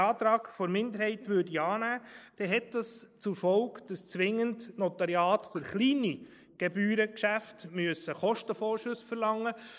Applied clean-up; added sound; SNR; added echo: neural mask model Resemble Enhance denoiser.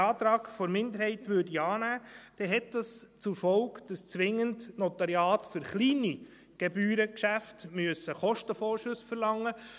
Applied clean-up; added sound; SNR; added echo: none; none; none; none.